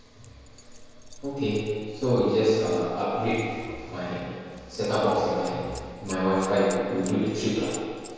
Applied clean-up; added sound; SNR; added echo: none; Keys jangling; 18 dB; reverberation time 1.9 s.